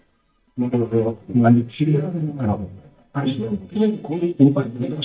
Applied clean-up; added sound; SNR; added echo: neural mask model DeepFilterNet 3.